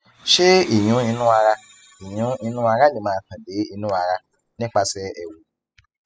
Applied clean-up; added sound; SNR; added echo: classical method spectral subtraction.